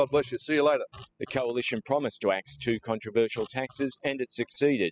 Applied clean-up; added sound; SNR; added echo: classical method spectral subtraction.